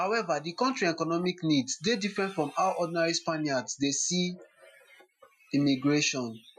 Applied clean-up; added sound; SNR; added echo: classical method Wiener filter.